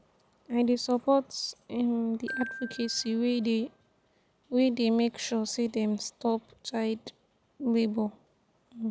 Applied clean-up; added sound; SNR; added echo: none; Glockenspiel; 16 dB; none.